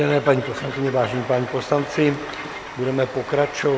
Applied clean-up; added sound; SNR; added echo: none; Domestic sounds, home sounds + Train; 12 dB; none.